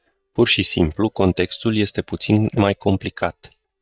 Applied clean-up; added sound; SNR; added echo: neural mask model DeepFilterNet 3.